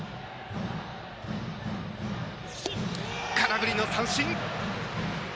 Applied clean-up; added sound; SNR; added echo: none; none; none; none.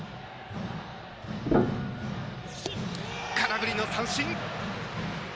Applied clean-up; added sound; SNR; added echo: none; Piano; 0 dB; none.